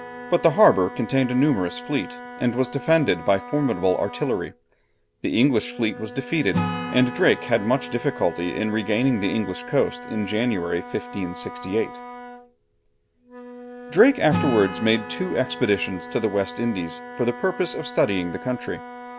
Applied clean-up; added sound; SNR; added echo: none; Wind instrument, woodwind instrument + Acoustic guitar / Strum; 11 dB; none.